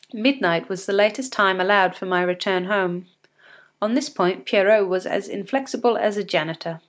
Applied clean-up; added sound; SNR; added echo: none; none; none; none.